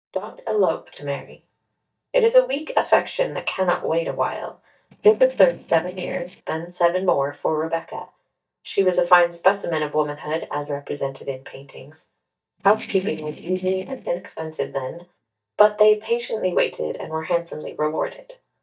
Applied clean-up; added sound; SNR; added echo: neural mask model DeepFilterNet 3.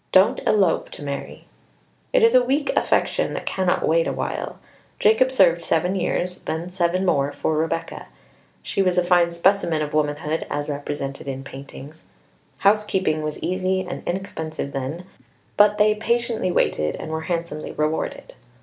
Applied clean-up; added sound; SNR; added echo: none; none; none; none.